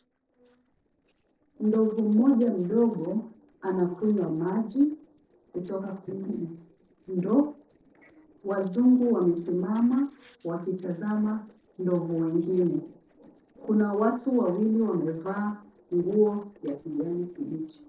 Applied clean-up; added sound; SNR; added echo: neural separator model SepFormer DNS4.